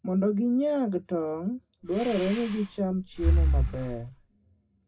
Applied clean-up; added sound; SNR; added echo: none; Breathing; -1 dB; reverberation time 0.2 s.